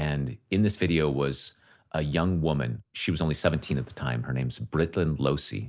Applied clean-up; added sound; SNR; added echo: none; none; none; none.